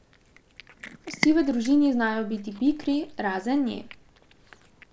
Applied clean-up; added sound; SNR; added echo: none; Cat; 14 dB; none.